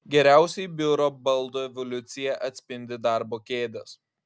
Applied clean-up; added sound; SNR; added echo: none; none; none; none.